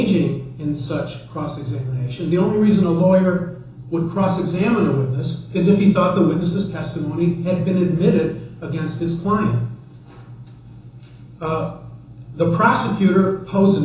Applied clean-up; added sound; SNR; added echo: none; none; none; reverberation time 0.6 s.